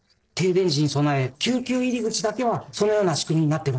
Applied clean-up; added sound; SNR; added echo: neural separator model SepFormer DNS4.